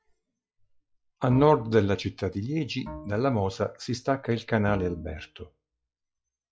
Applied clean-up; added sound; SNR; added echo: classical method log-MMSE.